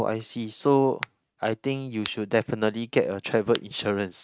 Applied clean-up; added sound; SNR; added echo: neural mask model RNNoise.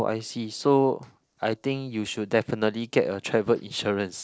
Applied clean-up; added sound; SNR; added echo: neural separator model SepFormer DNS4.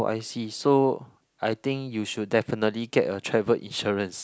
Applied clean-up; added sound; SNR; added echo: none; none; none; none.